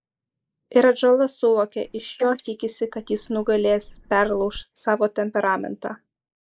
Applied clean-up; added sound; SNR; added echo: neural mask model Resemble Enhance denoiser.